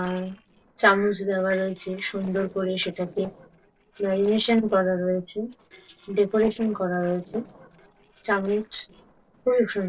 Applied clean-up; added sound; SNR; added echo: neural separator model SepFormer DNS4.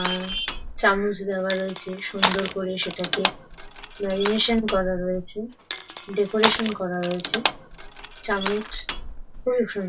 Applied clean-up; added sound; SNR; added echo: none; Crushing; 4 dB; reverberation time 0.2 s.